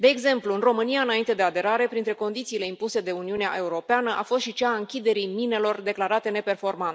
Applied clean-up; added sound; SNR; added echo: none; none; none; none.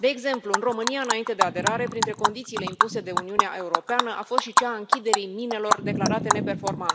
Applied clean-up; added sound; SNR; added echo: none; Animal; -2 dB; none.